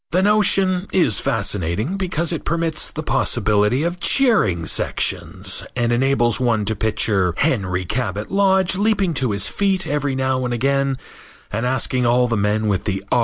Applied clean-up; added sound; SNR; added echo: none; none; none; none.